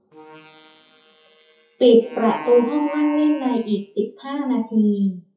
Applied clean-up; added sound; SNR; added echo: classical method WPE with log-MMSE.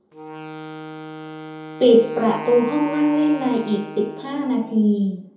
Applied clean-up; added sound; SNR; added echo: none; Wind instrument, woodwind instrument; 14 dB; reverberation time 2.6 s.